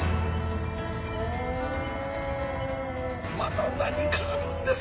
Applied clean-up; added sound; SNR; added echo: none; Keyboard (musical); 20 dB; none.